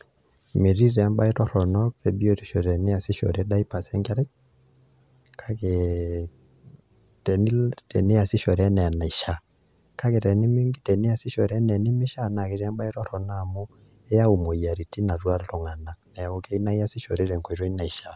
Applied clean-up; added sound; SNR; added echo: none; none; none; none.